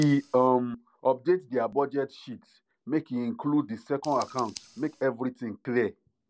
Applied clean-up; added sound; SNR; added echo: none; Scissors; 19 dB; none.